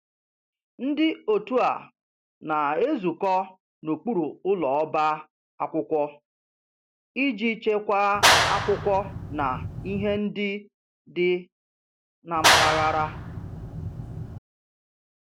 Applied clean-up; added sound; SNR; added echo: none; Clapping; -3 dB; none.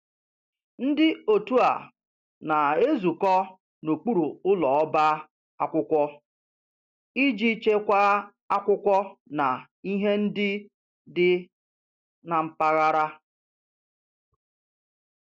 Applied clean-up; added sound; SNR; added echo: none; none; none; none.